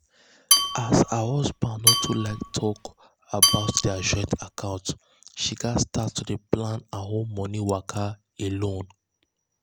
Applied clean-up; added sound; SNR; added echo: none; Dishes, pots, and pans / Glass / Bell; -2 dB; none.